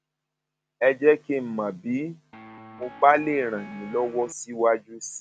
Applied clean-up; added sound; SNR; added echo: none; Guitar; 19 dB; none.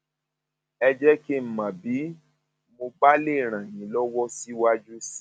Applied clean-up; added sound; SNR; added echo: none; none; none; none.